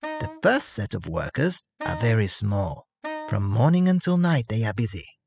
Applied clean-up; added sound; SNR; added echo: classical method spectral subtraction.